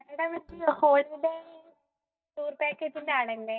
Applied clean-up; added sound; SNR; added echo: neural mask model DeepFilterNet 3.